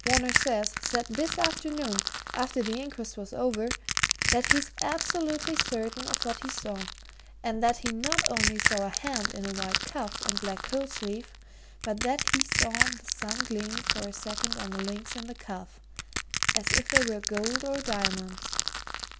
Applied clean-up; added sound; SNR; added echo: none; Crushing; -1 dB; none.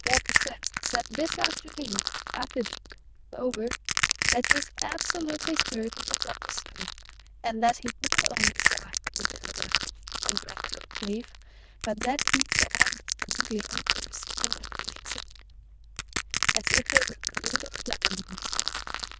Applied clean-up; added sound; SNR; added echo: neural diffusion model UNIVERSE++.